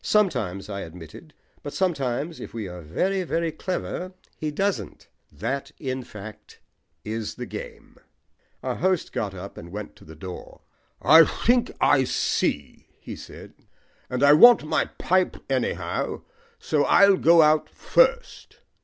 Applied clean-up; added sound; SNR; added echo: none; none; none; none.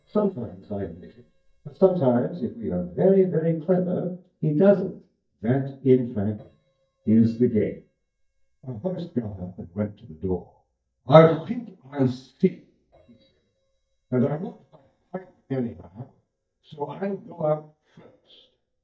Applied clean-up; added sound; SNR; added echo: neural mask model DeepFilterNet 3.